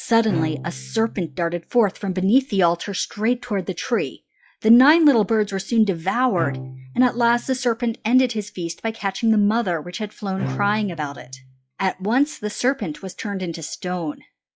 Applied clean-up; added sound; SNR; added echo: classical method log-MMSE.